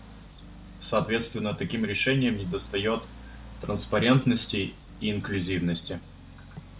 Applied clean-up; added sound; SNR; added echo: none; Accelerating, revving, vroom; 16 dB; none.